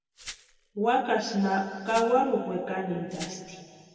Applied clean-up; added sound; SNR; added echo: none; Glass; 19 dB; reverberation time 2.3 s.